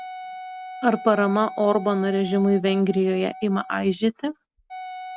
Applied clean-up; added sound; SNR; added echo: none; Wind instrument, woodwind instrument; 15 dB; none.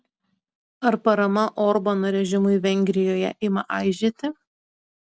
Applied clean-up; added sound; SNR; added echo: none; none; none; none.